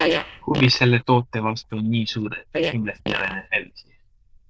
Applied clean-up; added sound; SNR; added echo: neural diffusion model UNIVERSE++.